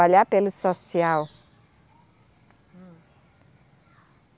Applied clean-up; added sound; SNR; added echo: none; none; none; none.